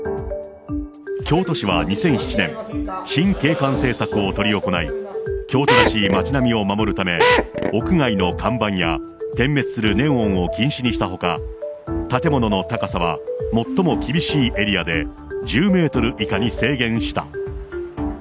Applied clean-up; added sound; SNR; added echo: none; Drill; -2 dB; none.